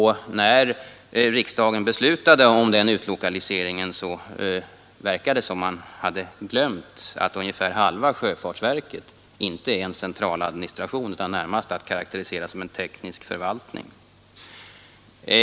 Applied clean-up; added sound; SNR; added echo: none; none; none; none.